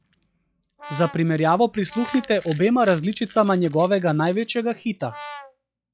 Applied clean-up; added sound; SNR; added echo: classical method log-MMSE.